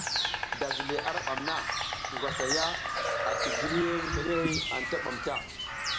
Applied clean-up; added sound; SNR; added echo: none; Crow + Insect; -3 dB; none.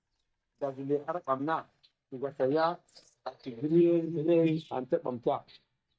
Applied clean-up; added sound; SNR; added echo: neural mask model DeepFilterNet 3.